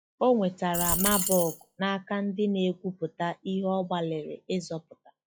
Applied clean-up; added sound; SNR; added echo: classical method log-MMSE.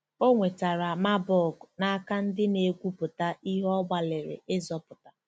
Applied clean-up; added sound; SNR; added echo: none; none; none; none.